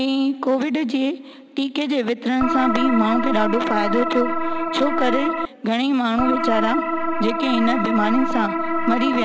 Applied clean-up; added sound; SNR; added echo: none; Organ; 1 dB; none.